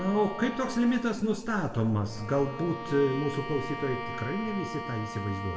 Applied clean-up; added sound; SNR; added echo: none; Bowed string instrument; 10 dB; reverberation time 1.4 s.